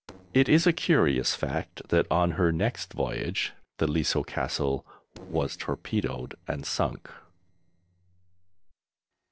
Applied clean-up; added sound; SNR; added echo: neural separator model SepFormer DNS4.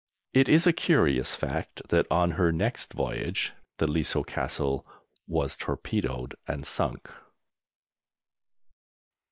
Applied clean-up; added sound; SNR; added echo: neural mask model Resemble Enhance denoiser.